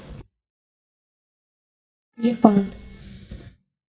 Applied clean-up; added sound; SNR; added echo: neural mask model DeepFilterNet 3.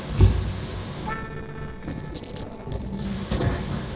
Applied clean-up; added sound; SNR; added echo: neural separator model SepFormer DNS4.